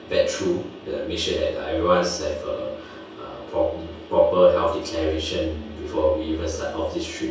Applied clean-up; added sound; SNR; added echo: none; none; none; reverberation time 0.6 s.